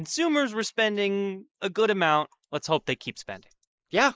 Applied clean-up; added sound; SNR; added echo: neural mask model Resemble Enhance denoiser.